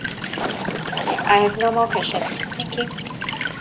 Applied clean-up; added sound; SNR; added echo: none; Walk, footsteps / Stream / Trickle, dribble / Chirp, tweet; 2 dB; none.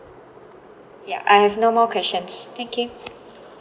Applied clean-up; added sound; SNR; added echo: none; none; none; none.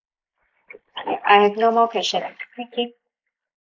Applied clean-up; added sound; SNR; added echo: neural mask model Resemble Enhance denoiser.